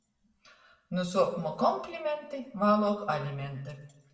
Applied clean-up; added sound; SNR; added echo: none; none; none; reverberation time 0.6 s.